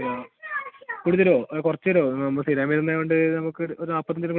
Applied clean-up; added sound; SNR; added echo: none; none; none; none.